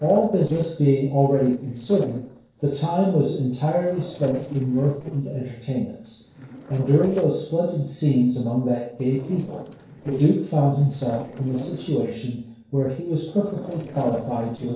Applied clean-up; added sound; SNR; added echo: neural separator model SepFormer DNS4.